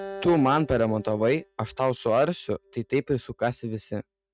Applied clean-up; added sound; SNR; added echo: neural mask model RNNoise.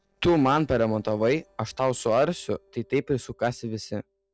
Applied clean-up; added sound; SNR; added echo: neural separator model SepFormer DNS4.